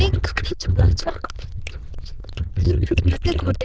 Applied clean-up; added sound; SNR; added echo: neural diffusion model UNIVERSE++.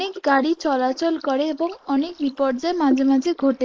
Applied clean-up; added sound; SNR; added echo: neural mask model Resemble Enhance denoiser.